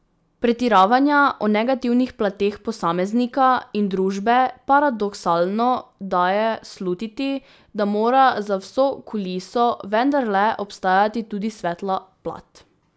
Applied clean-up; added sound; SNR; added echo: none; none; none; none.